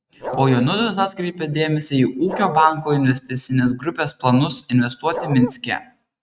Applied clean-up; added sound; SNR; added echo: neural mask model RNNoise.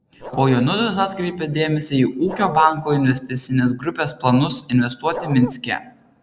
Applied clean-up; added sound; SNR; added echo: neural separator model SepFormer DNS4.